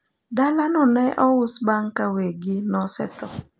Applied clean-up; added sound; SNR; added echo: none; none; none; none.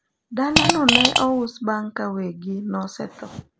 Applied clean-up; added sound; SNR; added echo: none; Fart; -5 dB; none.